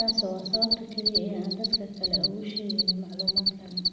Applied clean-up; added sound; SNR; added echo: none; Cricket; -4 dB; reverberation time 0.9 s.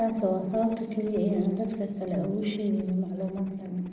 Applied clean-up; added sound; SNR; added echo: neural separator model SepFormer DNS4.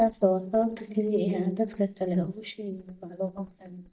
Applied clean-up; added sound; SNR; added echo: neural mask model DeepFilterNet 3.